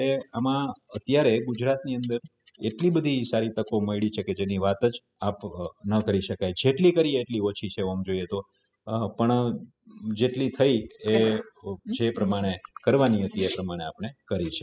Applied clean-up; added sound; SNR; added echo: classical method spectral subtraction.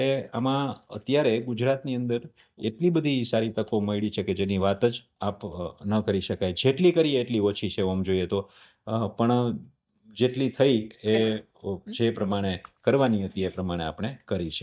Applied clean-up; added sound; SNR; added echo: neural mask model DeepFilterNet 3.